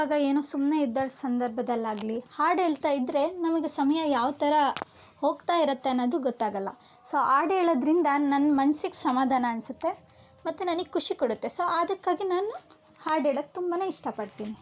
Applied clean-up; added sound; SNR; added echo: none; none; none; none.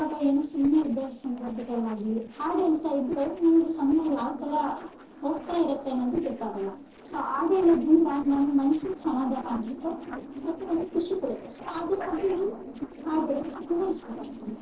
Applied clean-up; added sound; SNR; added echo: neural separator model SepFormer DNS4.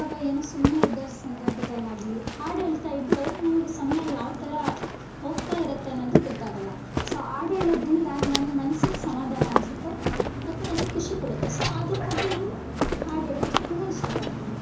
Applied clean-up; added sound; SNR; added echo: none; Walk, footsteps; 0 dB; reverberation time 0.6 s.